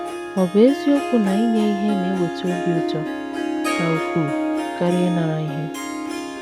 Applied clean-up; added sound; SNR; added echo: none; Harp; 4 dB; none.